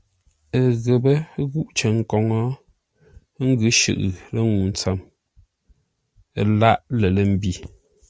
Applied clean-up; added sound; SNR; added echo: none; none; none; none.